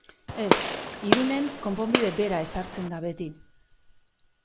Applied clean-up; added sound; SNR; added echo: none; Gunshot, gunfire; -2 dB; none.